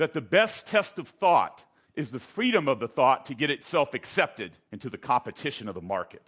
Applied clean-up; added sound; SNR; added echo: none; none; none; none.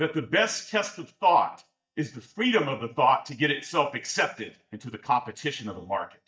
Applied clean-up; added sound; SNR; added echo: neural mask model DeepFilterNet 3.